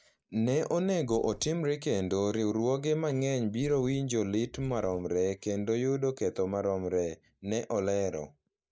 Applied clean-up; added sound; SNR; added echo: neural mask model DeepFilterNet 3.